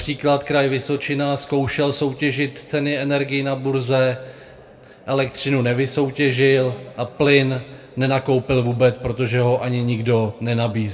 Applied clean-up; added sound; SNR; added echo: none; none; none; reverberation time 1.0 s.